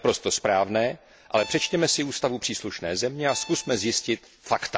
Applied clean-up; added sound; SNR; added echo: none; Guitar; 17 dB; none.